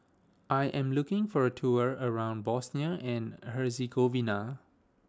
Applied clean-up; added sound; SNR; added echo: none; none; none; none.